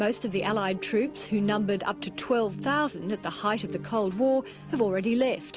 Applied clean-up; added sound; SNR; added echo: none; none; none; none.